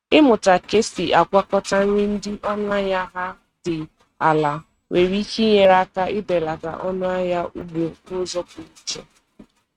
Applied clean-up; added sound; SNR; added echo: neural mask model RNNoise.